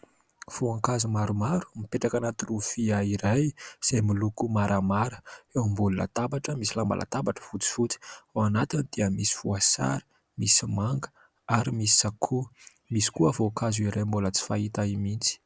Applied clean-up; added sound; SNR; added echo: none; none; none; none.